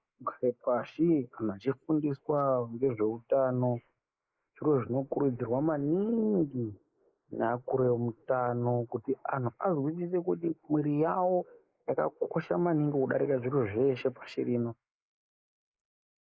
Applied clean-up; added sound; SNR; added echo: neural mask model Resemble Enhance denoiser.